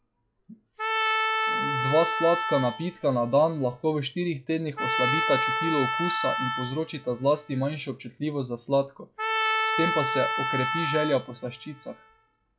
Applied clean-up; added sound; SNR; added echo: classical method log-MMSE.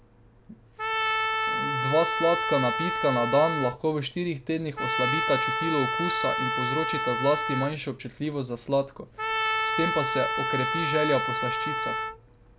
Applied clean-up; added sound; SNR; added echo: none; Trumpet; 0 dB; none.